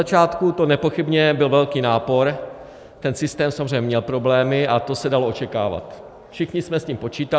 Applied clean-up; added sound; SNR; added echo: none; none; none; none.